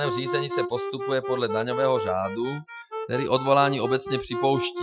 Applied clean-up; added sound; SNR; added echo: classical method Wiener filter.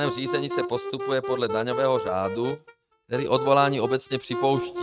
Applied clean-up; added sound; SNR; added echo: neural mask model RNNoise.